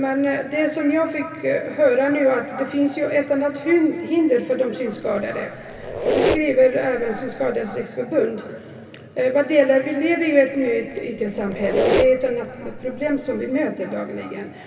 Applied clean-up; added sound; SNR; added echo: none; Squeak; 6 dB; reverberation time 2.9 s.